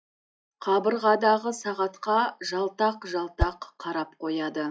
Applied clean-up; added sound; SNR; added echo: classical method log-MMSE.